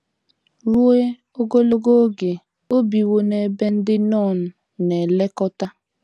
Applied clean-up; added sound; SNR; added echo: none; none; none; none.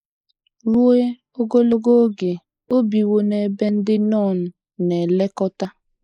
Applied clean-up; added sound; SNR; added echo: neural mask model Resemble Enhance denoiser.